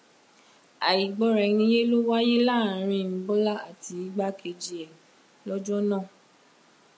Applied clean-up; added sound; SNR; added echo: none; none; none; none.